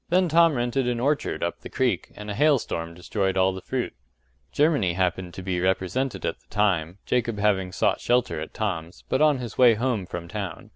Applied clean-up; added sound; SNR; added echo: none; none; none; none.